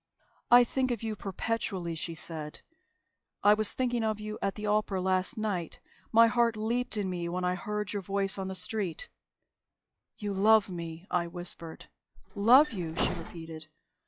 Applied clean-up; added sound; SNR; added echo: classical method log-MMSE.